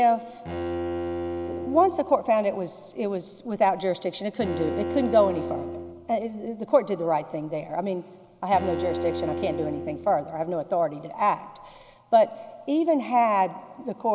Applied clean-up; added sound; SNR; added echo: none; Bowed string instrument; 9 dB; none.